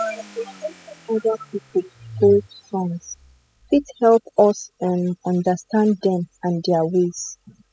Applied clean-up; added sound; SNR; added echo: classical method spectral subtraction.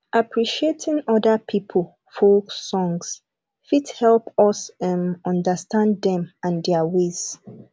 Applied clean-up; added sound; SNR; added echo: none; none; none; none.